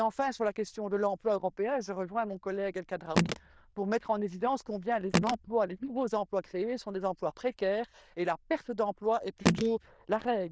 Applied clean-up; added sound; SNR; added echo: neural diffusion model UNIVERSE++.